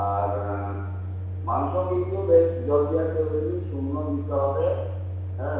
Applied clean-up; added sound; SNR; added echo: none; Microwave oven; 5 dB; reverberation time 1.1 s.